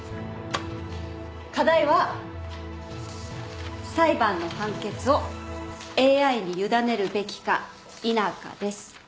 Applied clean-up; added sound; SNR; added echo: none; none; none; none.